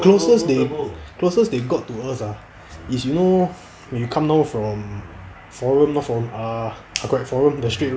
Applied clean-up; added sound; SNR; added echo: none; none; none; none.